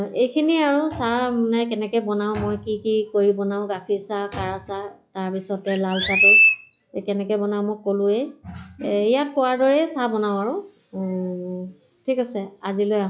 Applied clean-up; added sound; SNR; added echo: classical method log-MMSE.